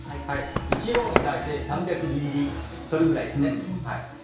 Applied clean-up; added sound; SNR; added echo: none; Run; 0 dB; reverberation time 0.6 s.